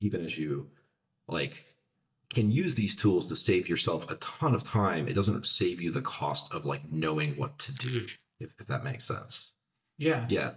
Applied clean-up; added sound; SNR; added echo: neural mask model DeepFilterNet 3.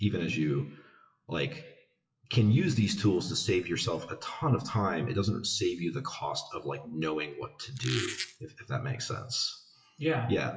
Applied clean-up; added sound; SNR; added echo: classical method WPE with log-MMSE.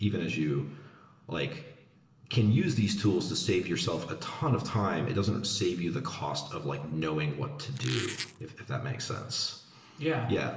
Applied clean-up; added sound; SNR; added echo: none; Squeak; 8 dB; reverberation time 0.9 s.